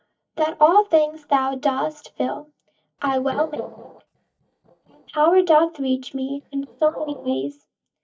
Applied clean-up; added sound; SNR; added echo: neural mask model DeepFilterNet 3.